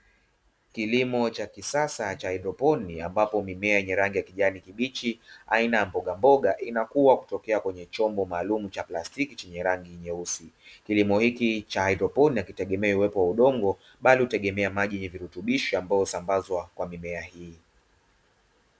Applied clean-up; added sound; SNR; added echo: none; none; none; none.